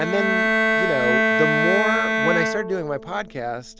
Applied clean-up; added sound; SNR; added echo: none; Bowed string instrument; -4 dB; none.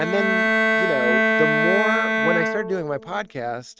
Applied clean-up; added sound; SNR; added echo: neural mask model RNNoise.